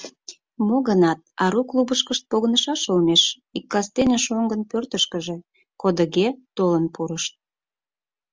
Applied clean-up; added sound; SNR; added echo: none; none; none; none.